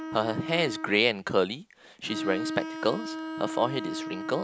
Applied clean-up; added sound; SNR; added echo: none; Bowed string instrument; 7 dB; none.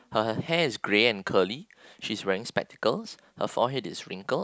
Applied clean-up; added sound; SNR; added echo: none; none; none; none.